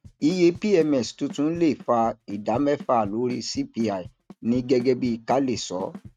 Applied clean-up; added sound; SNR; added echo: neural mask model RNNoise.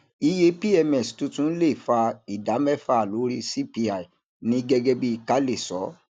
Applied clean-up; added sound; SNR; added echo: none; none; none; none.